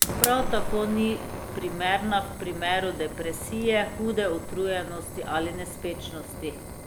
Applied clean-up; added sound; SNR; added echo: none; Fire; 4 dB; none.